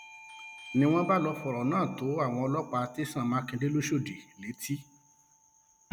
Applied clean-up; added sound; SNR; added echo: none; Bell / Doorbell; 20 dB; none.